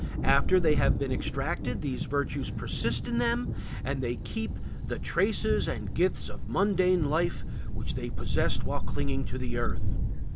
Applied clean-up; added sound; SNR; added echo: none; Thunder; -3 dB; none.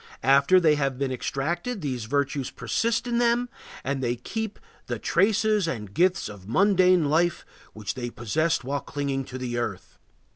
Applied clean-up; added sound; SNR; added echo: none; none; none; none.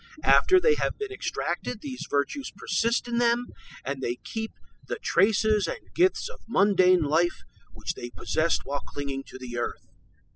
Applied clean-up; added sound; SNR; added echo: classical method spectral subtraction.